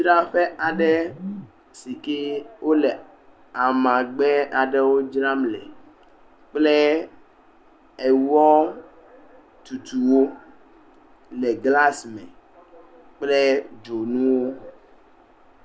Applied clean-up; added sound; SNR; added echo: none; none; none; none.